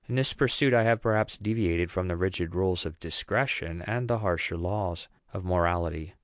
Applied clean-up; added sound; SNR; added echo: none; none; none; none.